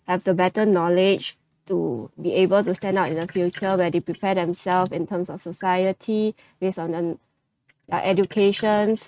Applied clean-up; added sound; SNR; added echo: neural mask model RNNoise.